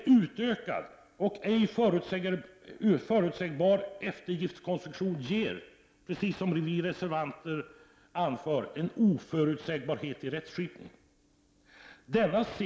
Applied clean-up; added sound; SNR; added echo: none; none; none; none.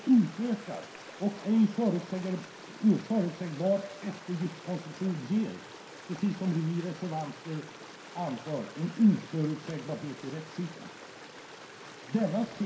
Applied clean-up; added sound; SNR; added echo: none; Stream; 16 dB; reverberation time 0.3 s.